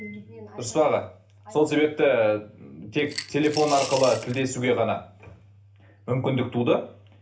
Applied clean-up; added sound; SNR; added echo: none; Coin (dropping) / Glass; 11 dB; reverberation time 0.3 s.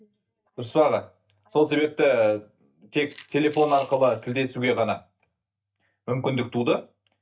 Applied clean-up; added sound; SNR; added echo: neural mask model DeepFilterNet 3.